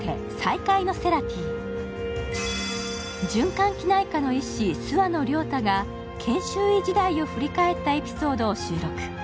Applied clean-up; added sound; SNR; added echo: none; none; none; none.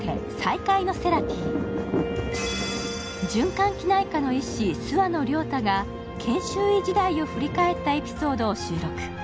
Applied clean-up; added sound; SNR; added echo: none; Thunder; 10 dB; none.